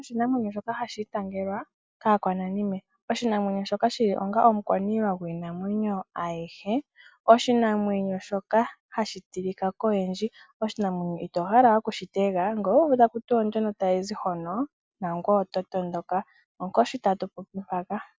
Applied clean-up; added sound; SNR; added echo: none; none; none; none.